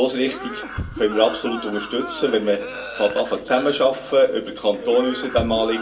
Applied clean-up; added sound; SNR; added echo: none; Cough; 12 dB; reverberation time 0.2 s.